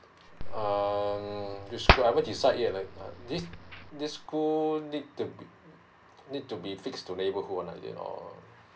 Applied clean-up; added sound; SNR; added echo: none; Hands; 0 dB; none.